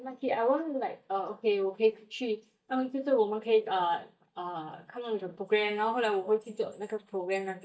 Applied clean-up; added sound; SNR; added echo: neural mask model DeepFilterNet 3.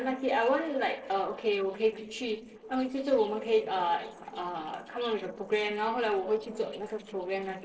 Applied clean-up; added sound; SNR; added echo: neural separator model SepFormer DNS4.